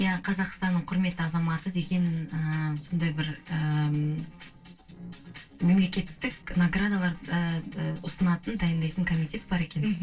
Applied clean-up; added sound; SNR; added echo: neural separator model SepFormer DNS4.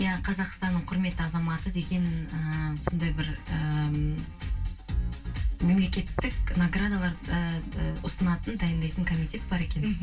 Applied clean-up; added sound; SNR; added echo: none; Tap; 16 dB; reverberation time 0.2 s.